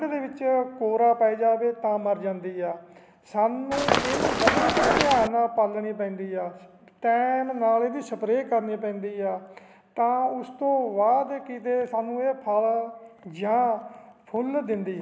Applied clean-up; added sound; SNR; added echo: none; Run; -3 dB; none.